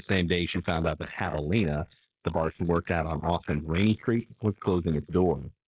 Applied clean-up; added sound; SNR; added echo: neural mask model Resemble Enhance denoiser.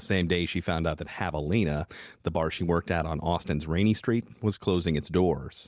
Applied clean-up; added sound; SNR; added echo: none; none; none; none.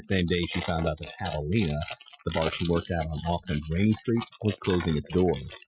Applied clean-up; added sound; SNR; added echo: classical method Wiener filter.